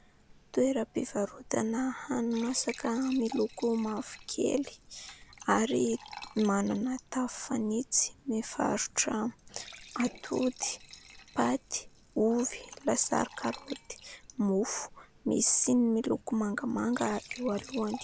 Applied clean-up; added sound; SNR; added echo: none; Fill (with liquid) / Trickle, dribble / Glass; 19 dB; none.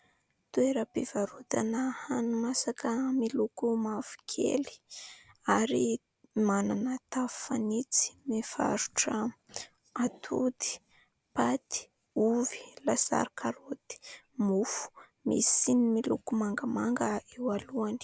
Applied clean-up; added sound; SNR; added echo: none; none; none; none.